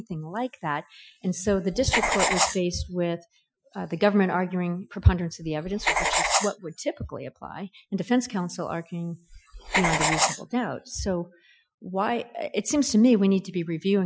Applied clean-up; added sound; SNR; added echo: classical method Wiener filter.